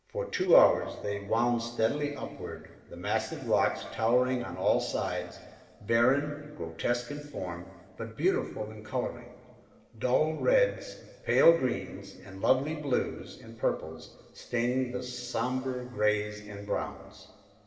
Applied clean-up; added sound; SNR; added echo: none; none; none; reverberation time 2.9 s.